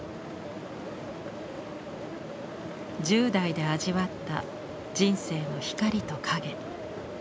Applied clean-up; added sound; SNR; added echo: none; none; none; none.